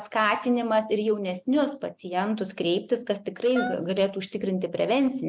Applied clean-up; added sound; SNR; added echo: none; Wind instrument, woodwind instrument; 10 dB; none.